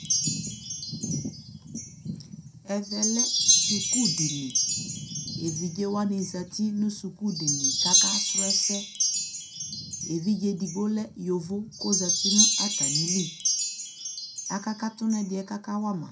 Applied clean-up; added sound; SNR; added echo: none; Wind chime; -2 dB; reverberation time 0.2 s.